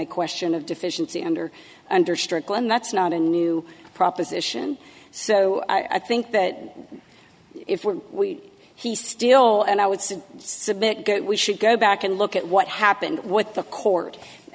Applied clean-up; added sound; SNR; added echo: none; none; none; none.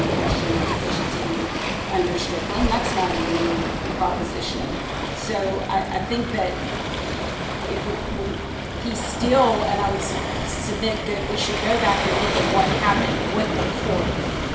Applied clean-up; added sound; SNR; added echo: none; Waves, surf; -1 dB; reverberation time 1.0 s.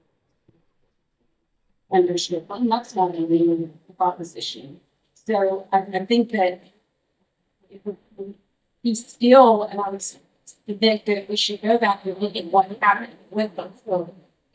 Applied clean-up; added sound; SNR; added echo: neural mask model DeepFilterNet 3.